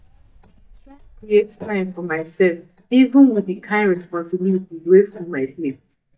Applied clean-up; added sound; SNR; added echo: neural mask model DeepFilterNet 3.